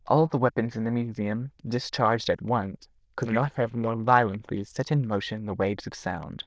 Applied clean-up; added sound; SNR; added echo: neural diffusion model UNIVERSE++.